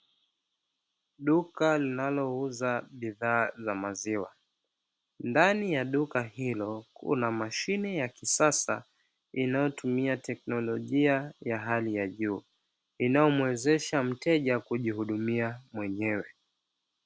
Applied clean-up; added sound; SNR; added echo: none; none; none; none.